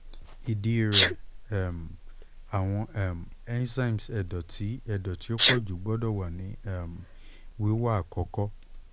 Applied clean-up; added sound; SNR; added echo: none; Sneeze; -2 dB; none.